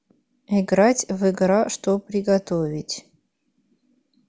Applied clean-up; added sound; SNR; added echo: none; none; none; none.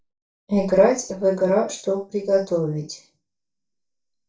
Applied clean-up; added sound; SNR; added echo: neural mask model DeepFilterNet 3.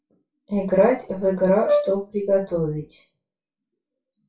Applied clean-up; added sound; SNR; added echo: classical method WPE with log-MMSE.